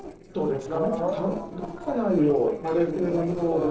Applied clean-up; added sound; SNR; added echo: neural separator model SepFormer DNS4.